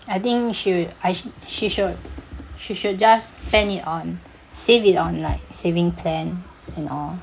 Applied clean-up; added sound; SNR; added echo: none; none; none; none.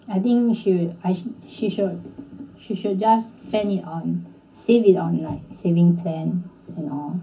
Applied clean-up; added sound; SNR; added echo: none; none; none; reverberation time 0.4 s.